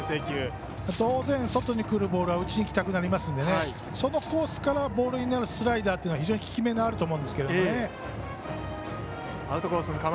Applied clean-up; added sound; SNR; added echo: none; Cutlery, silverware; 15 dB; none.